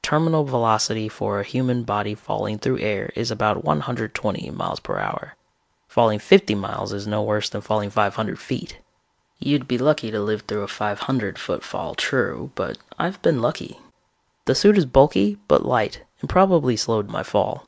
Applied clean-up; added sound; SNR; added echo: none; none; none; none.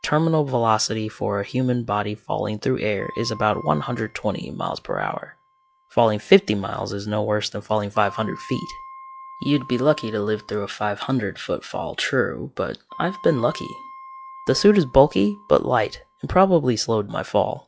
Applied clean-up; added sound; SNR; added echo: classical method log-MMSE.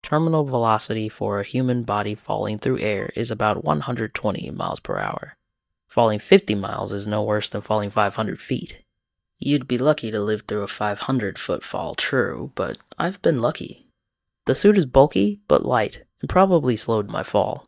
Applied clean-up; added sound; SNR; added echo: neural mask model DeepFilterNet 3.